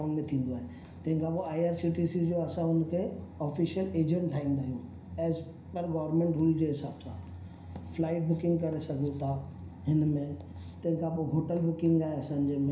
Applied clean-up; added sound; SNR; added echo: none; none; none; reverberation time 0.5 s.